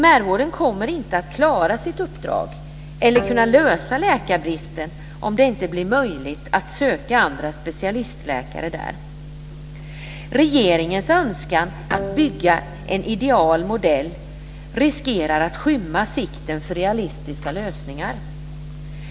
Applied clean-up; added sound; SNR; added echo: none; Bowed string instrument; 15 dB; none.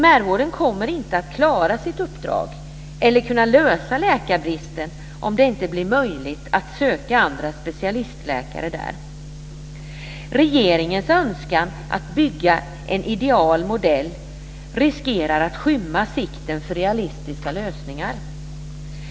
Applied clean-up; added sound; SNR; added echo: none; none; none; none.